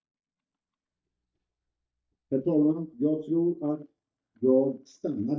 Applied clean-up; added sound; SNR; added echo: neural mask model DeepFilterNet 3.